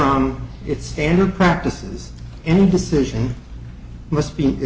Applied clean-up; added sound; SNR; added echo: none; none; none; none.